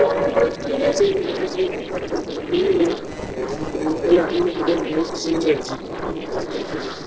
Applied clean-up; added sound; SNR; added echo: neural separator model SepFormer DNS4.